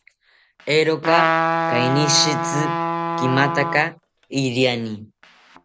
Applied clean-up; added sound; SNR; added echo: none; Trumpet; 2 dB; none.